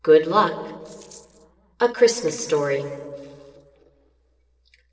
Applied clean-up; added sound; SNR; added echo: neural separator model SepFormer DNS4.